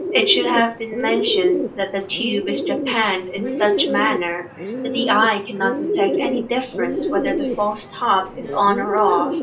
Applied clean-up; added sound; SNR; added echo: none; Bird; 3 dB; reverberation time 0.3 s.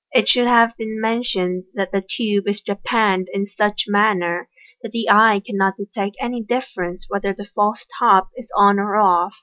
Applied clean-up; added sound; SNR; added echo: none; none; none; none.